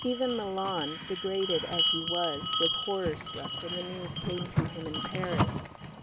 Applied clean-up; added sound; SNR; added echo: none; Bell; -2 dB; none.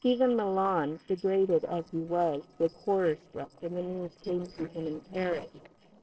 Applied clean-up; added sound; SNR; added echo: neural separator model SepFormer DNS4.